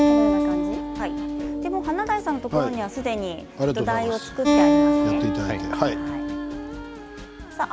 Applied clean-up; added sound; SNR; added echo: none; Acoustic guitar; -3 dB; none.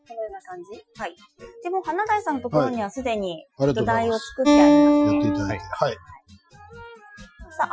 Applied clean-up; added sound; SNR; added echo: classical method Wiener filter.